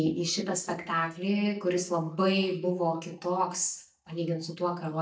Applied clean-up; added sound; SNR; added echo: neural mask model DeepFilterNet 3.